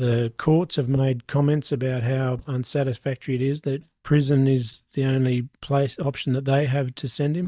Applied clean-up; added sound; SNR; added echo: neural mask model DeepFilterNet 3.